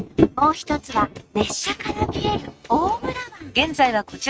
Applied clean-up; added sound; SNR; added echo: neural mask model RNNoise.